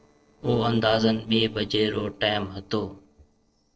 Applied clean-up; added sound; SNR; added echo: neural separator model SepFormer DNS4.